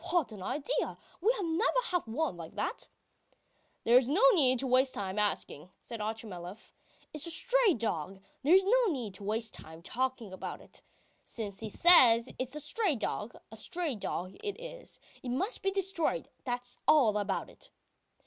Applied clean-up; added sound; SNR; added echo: none; none; none; none.